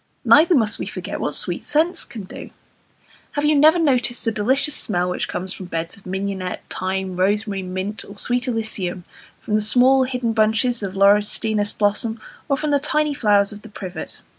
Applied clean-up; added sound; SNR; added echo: none; none; none; none.